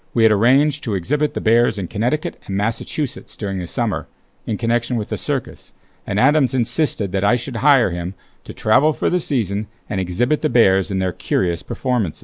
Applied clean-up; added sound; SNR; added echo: none; none; none; none.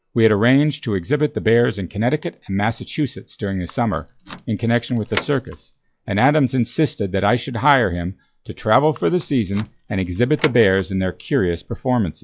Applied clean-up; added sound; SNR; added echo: classical method log-MMSE.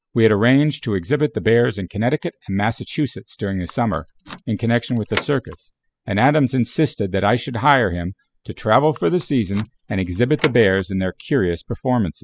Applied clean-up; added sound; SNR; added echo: classical method spectral subtraction.